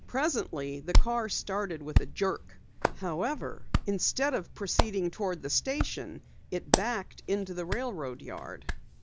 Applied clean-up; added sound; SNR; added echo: none; Hands; -3 dB; none.